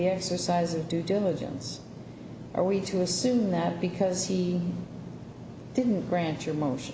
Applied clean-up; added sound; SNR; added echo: none; none; none; none.